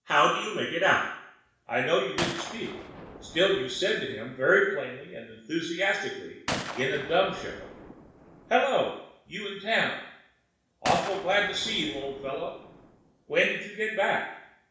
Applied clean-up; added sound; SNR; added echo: none; Gunshot, gunfire; 11 dB; reverberation time 0.7 s.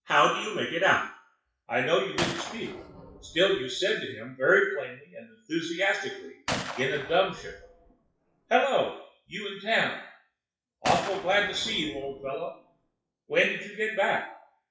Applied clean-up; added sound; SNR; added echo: classical method WPE with log-MMSE.